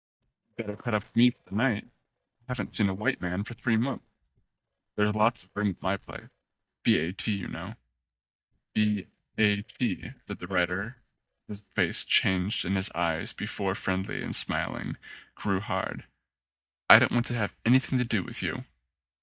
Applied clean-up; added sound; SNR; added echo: neural mask model DeepFilterNet 3.